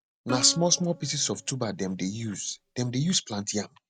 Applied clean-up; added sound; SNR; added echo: none; Plucked string instrument; 14 dB; none.